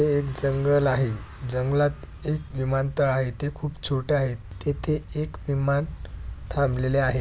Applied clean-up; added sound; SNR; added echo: none; none; none; none.